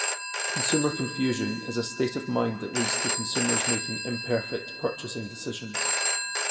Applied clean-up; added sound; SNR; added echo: none; Telephone; 0 dB; reverberation time 1.2 s.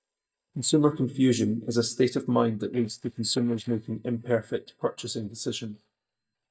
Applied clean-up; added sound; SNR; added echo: neural mask model DeepFilterNet 3.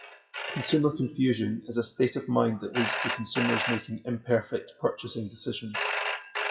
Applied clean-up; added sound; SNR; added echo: classical method WPE with log-MMSE.